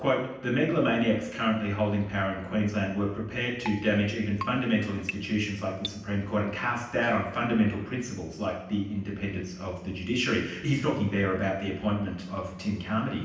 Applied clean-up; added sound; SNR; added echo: none; Keyboard (musical); 13 dB; reverberation time 0.9 s.